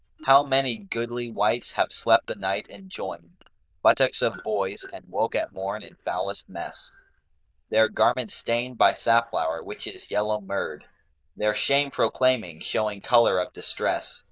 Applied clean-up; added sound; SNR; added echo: neural diffusion model UNIVERSE++.